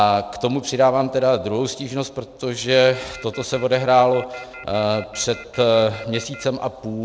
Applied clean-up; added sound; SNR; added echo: none; Telephone; 20 dB; none.